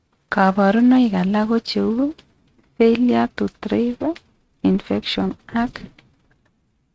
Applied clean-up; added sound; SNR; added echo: neural mask model RNNoise.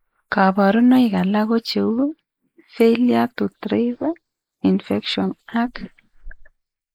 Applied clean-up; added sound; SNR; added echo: neural mask model Resemble Enhance denoiser.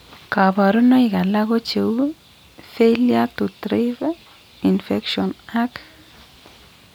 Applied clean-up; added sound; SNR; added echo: none; none; none; none.